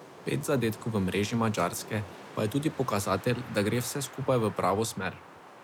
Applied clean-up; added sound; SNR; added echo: none; Wind; 16 dB; none.